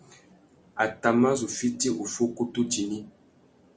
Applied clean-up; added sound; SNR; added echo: none; none; none; none.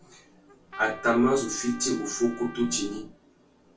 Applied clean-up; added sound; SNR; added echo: none; Trumpet; 17 dB; reverberation time 0.2 s.